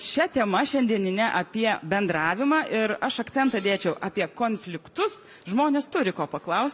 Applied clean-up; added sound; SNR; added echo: none; Hi-hat; 16 dB; none.